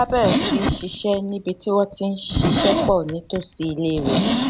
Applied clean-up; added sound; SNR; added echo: none; Zipper (clothing); 1 dB; none.